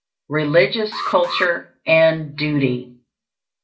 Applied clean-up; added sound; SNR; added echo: none; Alarm; 12 dB; reverberation time 0.2 s.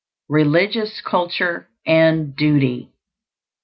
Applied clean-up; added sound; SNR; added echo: none; none; none; none.